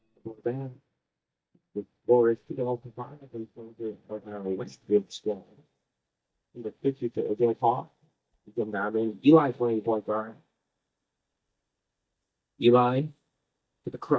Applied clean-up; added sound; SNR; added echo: neural mask model DeepFilterNet 3.